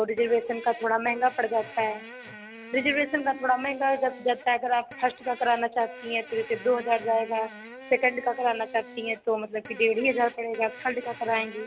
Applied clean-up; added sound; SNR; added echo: none; Fart; 17 dB; none.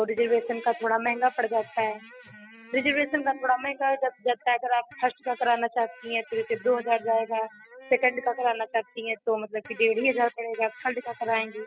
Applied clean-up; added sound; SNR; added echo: classical method spectral subtraction.